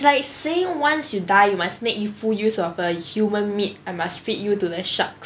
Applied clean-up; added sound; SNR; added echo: none; none; none; none.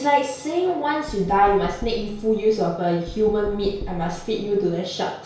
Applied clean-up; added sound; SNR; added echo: none; Knock; 13 dB; reverberation time 0.6 s.